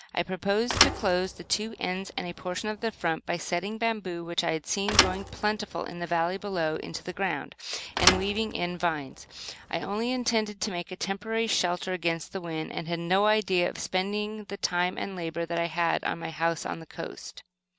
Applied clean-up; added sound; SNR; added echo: none; Thump, thud; 3 dB; none.